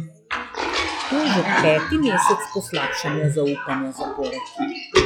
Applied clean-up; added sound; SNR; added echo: classical method log-MMSE.